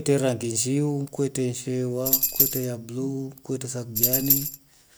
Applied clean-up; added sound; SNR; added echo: none; Tambourine; -4 dB; none.